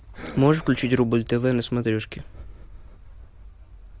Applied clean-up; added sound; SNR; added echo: none; Breathing; 19 dB; none.